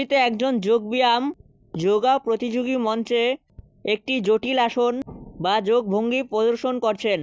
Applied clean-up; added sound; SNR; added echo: none; none; none; none.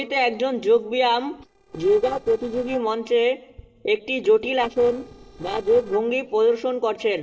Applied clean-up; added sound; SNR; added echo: neural separator model SepFormer DNS4.